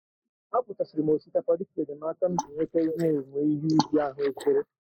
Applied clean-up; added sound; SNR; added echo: neural mask model Resemble Enhance denoiser.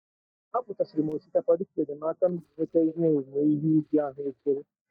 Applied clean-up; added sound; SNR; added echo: neural mask model DeepFilterNet 3.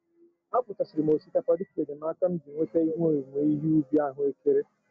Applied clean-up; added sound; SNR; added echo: none; none; none; none.